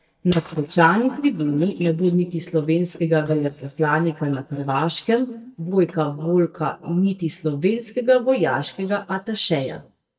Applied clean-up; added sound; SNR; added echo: neural mask model DeepFilterNet 3.